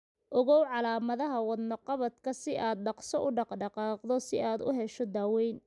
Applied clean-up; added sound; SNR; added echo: none; none; none; none.